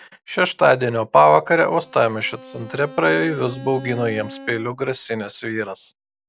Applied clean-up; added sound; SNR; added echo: none; Bowed string instrument; 18 dB; none.